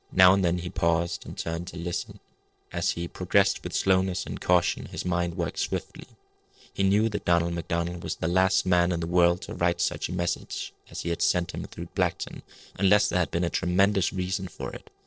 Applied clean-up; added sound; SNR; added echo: neural separator model SepFormer DNS4.